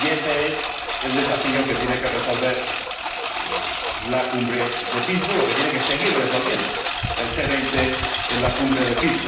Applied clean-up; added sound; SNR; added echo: none; Engine; 1 dB; reverberation time 0.9 s.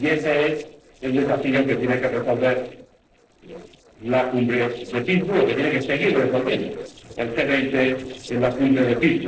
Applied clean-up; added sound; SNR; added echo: neural separator model SepFormer DNS4.